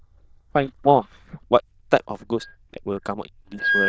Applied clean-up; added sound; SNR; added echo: neural diffusion model UNIVERSE++.